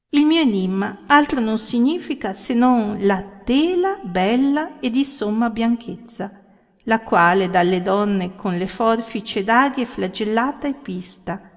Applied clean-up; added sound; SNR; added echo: none; none; none; reverberation time 1.2 s.